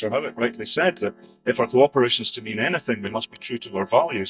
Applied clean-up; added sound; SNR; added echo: neural mask model DeepFilterNet 3.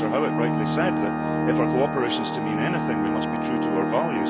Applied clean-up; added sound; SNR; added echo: none; Organ; -4 dB; none.